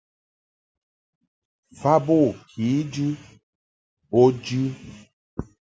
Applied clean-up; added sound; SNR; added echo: none; none; none; none.